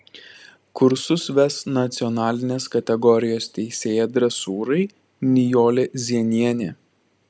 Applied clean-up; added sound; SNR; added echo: none; none; none; none.